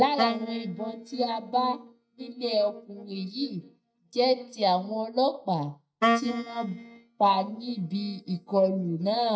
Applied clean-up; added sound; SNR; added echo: neural mask model DeepFilterNet 3.